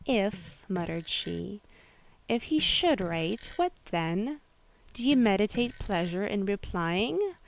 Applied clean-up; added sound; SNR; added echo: none; Fart; 19 dB; none.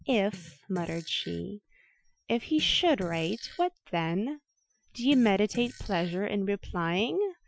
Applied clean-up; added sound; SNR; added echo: classical method Wiener filter.